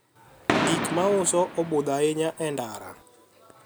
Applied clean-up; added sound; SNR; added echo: none; Fireworks; 4 dB; none.